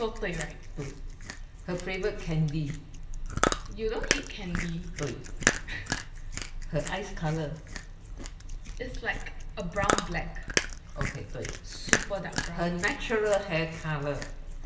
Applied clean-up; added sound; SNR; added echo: none; Chewing, mastication; 2 dB; reverberation time 0.7 s.